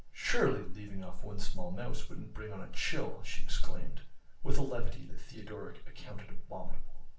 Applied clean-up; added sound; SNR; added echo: none; none; none; reverberation time 0.4 s.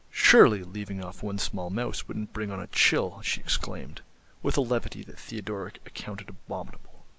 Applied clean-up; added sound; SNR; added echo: none; none; none; none.